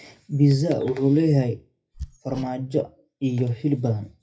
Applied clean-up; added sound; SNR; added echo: classical method WPE with log-MMSE.